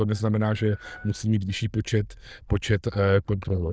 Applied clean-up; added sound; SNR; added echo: neural diffusion model UNIVERSE++.